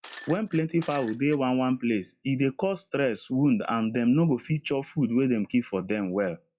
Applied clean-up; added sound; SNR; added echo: classical method log-MMSE.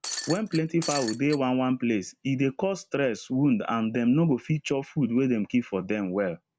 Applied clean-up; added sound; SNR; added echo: none; Shatter; 10 dB; none.